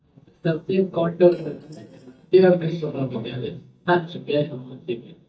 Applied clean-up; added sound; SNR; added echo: neural mask model DeepFilterNet 3.